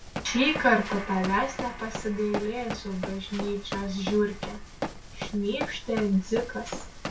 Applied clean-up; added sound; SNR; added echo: none; Run; 8 dB; reverberation time 0.2 s.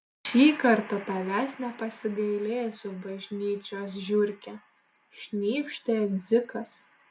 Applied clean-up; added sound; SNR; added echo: none; none; none; none.